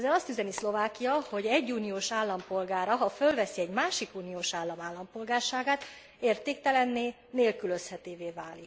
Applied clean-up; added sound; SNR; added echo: none; Telephone; 15 dB; none.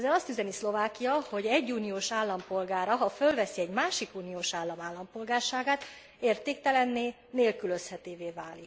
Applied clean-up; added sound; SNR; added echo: none; none; none; none.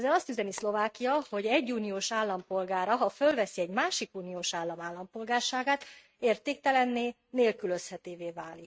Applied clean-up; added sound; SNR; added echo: neural mask model RNNoise.